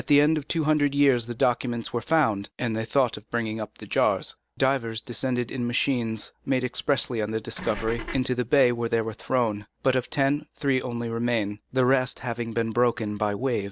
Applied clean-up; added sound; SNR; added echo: none; Engine / Car; 8 dB; none.